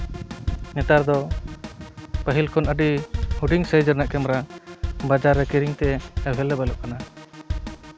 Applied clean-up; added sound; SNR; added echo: none; Drum kit; 7 dB; none.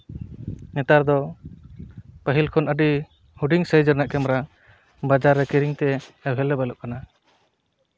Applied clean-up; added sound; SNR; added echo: none; none; none; none.